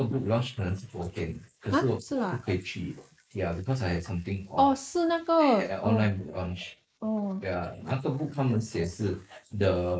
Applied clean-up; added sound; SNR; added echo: neural mask model Resemble Enhance denoiser.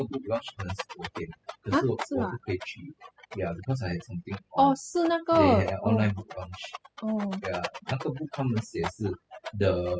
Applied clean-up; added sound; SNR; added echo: classical method spectral subtraction.